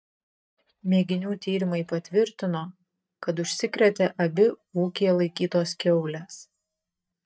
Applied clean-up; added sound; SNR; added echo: neural mask model DeepFilterNet 3.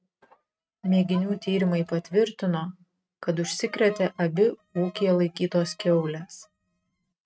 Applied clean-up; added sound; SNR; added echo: neural mask model RNNoise.